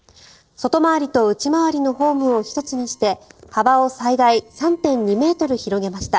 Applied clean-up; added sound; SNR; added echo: neural separator model SepFormer DNS4.